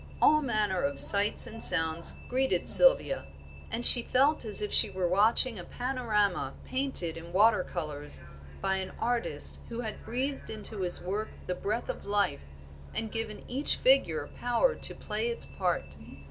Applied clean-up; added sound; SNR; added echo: none; Bus; 14 dB; none.